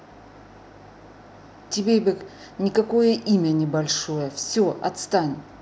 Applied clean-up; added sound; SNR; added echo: none; none; none; none.